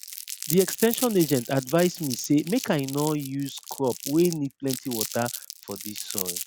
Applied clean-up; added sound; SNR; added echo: none; Crumpling, crinkling; 9 dB; none.